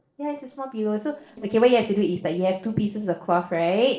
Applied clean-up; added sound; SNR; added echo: neural separator model SepFormer DNS4.